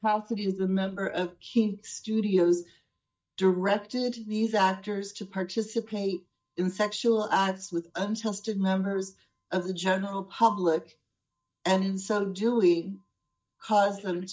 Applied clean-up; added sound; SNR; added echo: neural mask model DeepFilterNet 3.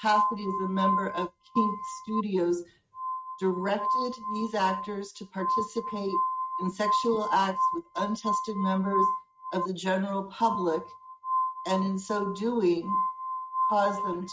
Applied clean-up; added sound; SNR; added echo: neural mask model RNNoise.